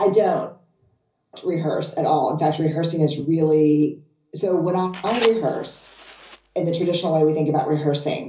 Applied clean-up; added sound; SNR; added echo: none; Fire; 13 dB; reverberation time 0.5 s.